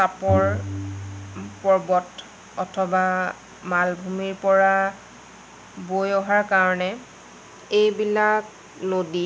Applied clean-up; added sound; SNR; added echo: none; Bowed string instrument; 9 dB; none.